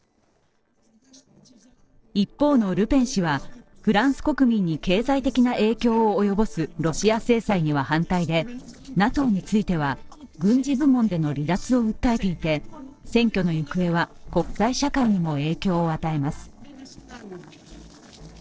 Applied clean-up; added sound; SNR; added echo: neural separator model SepFormer DNS4.